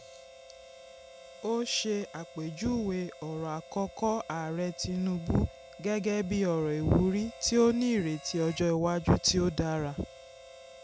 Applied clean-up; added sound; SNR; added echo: none; Harmonica; 19 dB; none.